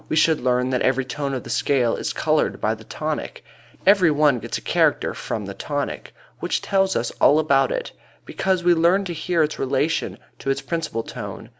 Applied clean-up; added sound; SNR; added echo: none; none; none; none.